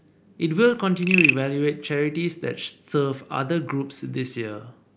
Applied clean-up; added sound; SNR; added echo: none; Frog; 3 dB; none.